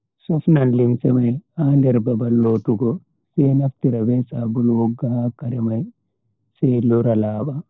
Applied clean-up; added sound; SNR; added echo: neural separator model SepFormer DNS4.